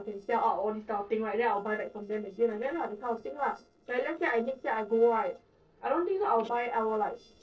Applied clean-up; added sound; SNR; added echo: neural separator model SepFormer DNS4.